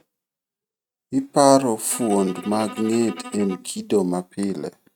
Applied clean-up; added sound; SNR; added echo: neural mask model RNNoise.